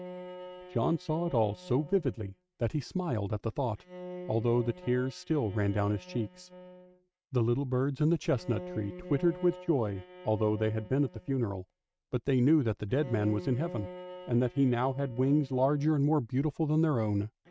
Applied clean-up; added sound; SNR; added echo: neural mask model RNNoise.